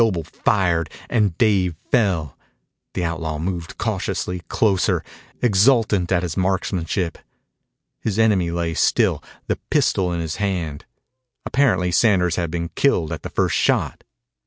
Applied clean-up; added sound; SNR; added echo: none; none; none; none.